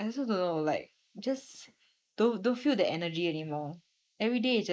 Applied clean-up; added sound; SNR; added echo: neural mask model Resemble Enhance denoiser.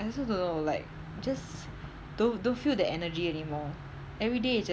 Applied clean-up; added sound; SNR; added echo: none; Knock; 19 dB; none.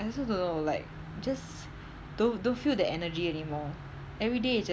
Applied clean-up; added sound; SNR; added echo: none; none; none; none.